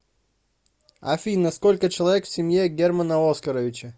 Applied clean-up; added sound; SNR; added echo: none; none; none; none.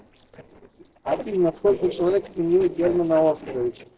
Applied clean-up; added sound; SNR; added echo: neural separator model SepFormer DNS4.